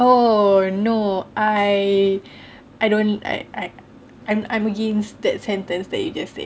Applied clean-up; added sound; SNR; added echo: none; none; none; none.